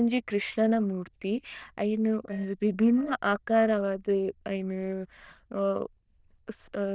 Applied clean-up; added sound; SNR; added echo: neural diffusion model UNIVERSE++.